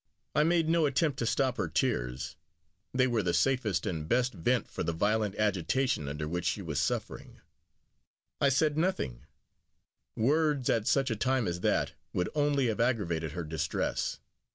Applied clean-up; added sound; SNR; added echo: none; none; none; none.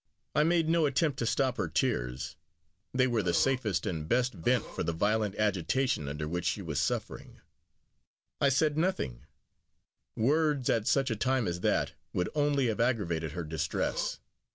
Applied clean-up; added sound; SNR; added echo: none; Burping, eructation; 15 dB; none.